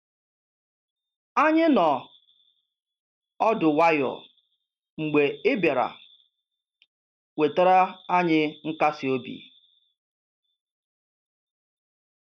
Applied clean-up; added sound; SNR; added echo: none; none; none; none.